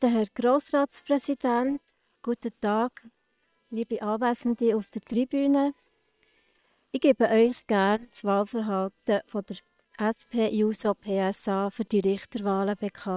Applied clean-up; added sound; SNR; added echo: neural separator model SepFormer WHAM!.